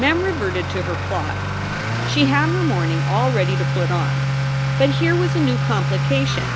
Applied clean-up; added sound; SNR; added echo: none; Accelerating, revving, vroom / Motor vehicle (road); -2 dB; none.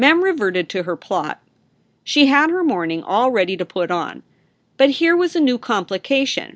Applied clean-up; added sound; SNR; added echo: none; none; none; none.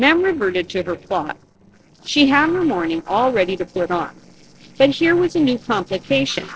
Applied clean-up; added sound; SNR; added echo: neural separator model SepFormer DNS4.